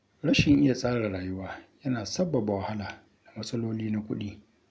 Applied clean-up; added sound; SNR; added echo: none; none; none; none.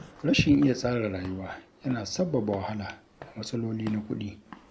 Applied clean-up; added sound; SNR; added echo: none; Walk, footsteps / Siren; 20 dB; none.